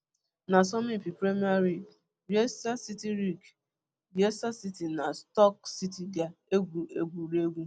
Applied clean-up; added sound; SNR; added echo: none; none; none; none.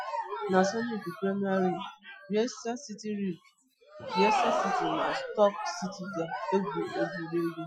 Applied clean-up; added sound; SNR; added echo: classical method Wiener filter.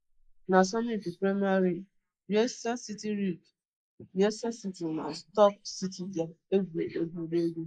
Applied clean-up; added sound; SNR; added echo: neural mask model Resemble Enhance denoiser.